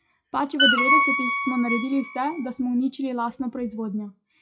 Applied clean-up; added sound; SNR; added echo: classical method WPE with log-MMSE.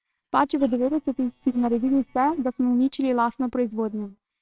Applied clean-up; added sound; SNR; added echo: neural separator model SepFormer WHAMR!.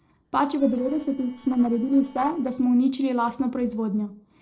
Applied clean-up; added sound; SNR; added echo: neural separator model SepFormer DNS4.